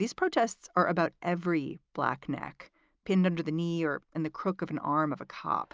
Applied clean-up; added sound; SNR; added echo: none; none; none; none.